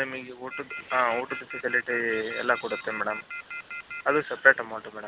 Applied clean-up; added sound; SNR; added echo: none; Telephone; 11 dB; none.